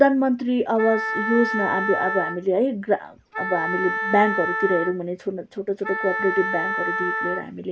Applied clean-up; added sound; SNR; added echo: none; Wind instrument, woodwind instrument; 4 dB; none.